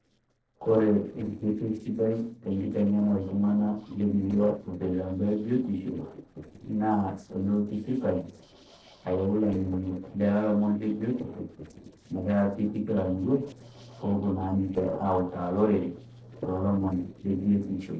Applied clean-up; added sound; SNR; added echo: neural separator model SepFormer DNS4.